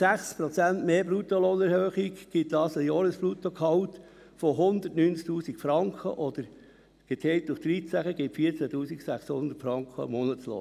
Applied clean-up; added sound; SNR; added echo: none; none; none; none.